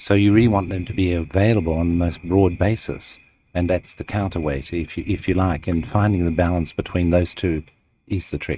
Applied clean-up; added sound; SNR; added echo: neural mask model RNNoise.